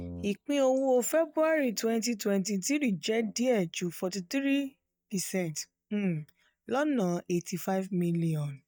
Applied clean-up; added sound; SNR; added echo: neural mask model DeepFilterNet 3.